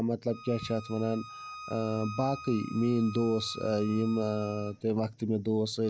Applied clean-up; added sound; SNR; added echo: none; Bowed string instrument; 16 dB; none.